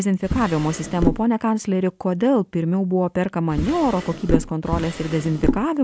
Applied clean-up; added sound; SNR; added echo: none; Drawer open or close; 3 dB; none.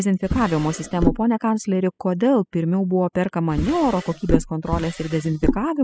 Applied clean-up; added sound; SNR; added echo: classical method spectral subtraction.